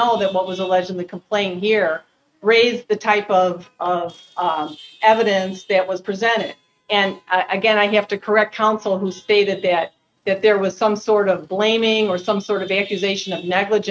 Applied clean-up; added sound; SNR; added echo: neural mask model RNNoise.